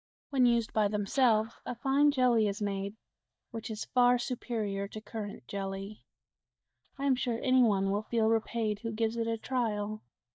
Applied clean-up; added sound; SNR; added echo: neural mask model DeepFilterNet 3.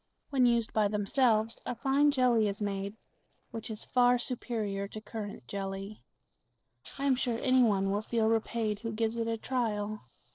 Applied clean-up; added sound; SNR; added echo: neural separator model SepFormer DNS4.